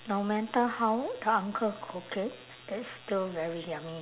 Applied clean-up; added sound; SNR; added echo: none; none; none; none.